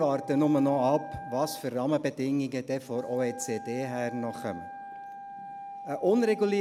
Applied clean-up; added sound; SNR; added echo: none; Wind instrument, woodwind instrument; 13 dB; none.